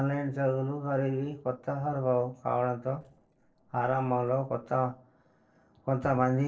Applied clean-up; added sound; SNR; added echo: neural separator model SepFormer DNS4.